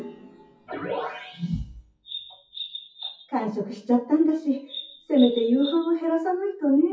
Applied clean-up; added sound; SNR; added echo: classical method WPE with log-MMSE.